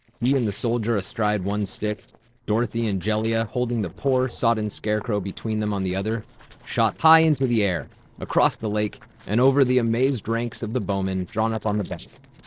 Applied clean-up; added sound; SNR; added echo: neural separator model SepFormer DNS4.